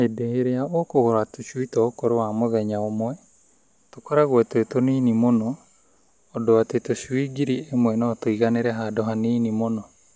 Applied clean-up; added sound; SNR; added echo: none; none; none; none.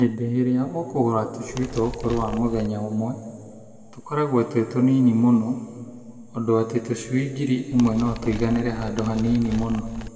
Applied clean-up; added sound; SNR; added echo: none; Animal; 11 dB; reverberation time 2.0 s.